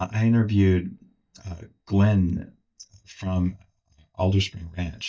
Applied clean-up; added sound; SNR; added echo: neural mask model DeepFilterNet 3.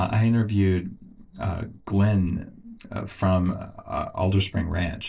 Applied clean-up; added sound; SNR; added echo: neural separator model SepFormer DNS4.